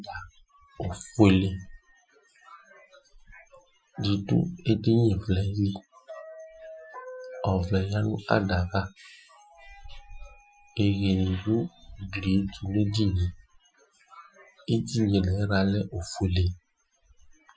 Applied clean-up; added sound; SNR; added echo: classical method Wiener filter.